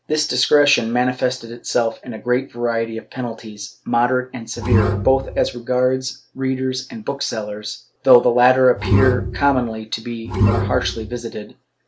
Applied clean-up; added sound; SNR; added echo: none; Bowed string instrument; 0 dB; none.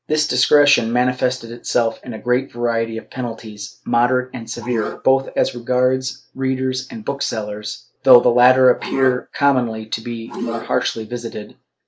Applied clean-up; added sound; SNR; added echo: neural mask model Resemble Enhance denoiser.